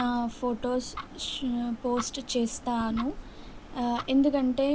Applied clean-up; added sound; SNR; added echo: none; Tick-tock; 14 dB; none.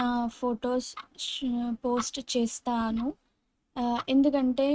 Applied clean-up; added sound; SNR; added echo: neural mask model RNNoise.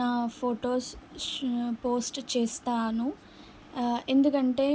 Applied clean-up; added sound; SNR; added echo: none; none; none; none.